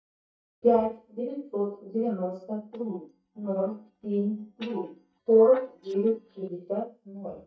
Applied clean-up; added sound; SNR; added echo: neural mask model DeepFilterNet 3.